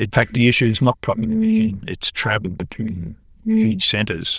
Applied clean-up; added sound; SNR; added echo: neural diffusion model UNIVERSE++.